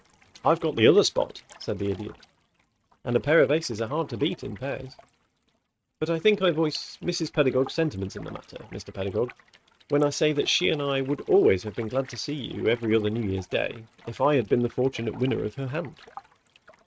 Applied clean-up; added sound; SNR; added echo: neural mask model RNNoise.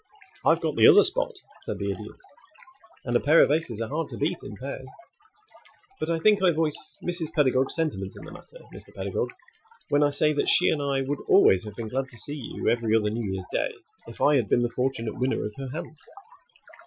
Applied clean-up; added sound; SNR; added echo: classical method Wiener filter.